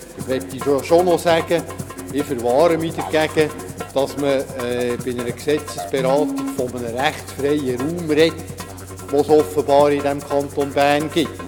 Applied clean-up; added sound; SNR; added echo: none; Musical instrument; 11 dB; none.